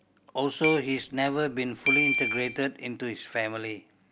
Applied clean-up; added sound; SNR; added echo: none; Keyboard (musical); -2 dB; none.